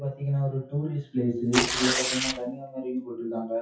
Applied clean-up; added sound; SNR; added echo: classical method WPE with log-MMSE.